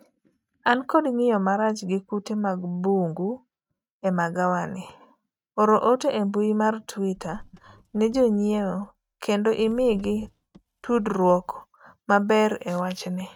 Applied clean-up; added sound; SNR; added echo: neural mask model RNNoise.